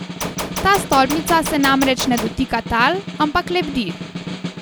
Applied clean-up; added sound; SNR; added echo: none; Snare drum + Gunshot, gunfire; 7 dB; none.